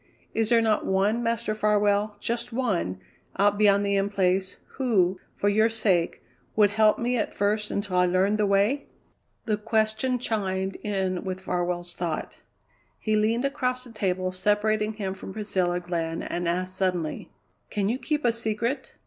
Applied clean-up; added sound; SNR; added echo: none; none; none; none.